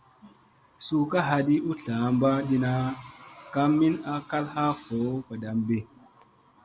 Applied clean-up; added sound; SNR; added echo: none; none; none; none.